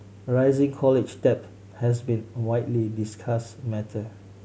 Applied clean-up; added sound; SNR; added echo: none; none; none; none.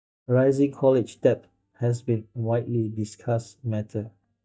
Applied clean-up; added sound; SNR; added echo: neural mask model DeepFilterNet 3.